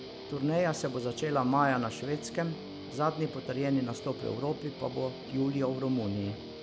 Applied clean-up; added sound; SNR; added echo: none; Guitar; 11 dB; none.